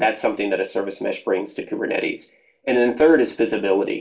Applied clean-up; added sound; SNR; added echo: none; none; none; reverberation time 0.2 s.